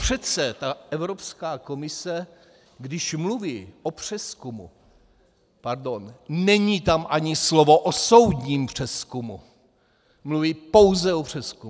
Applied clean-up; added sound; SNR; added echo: none; none; none; none.